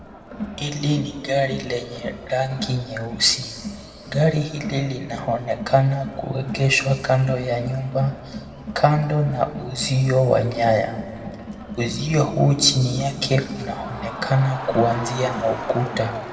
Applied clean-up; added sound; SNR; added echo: none; Crowd; 12 dB; reverberation time 1.5 s.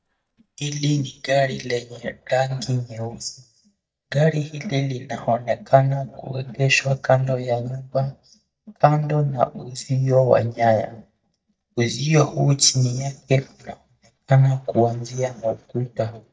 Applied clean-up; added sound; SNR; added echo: neural mask model DeepFilterNet 3.